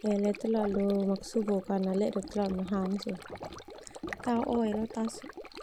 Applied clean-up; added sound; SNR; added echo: none; Stream; 12 dB; none.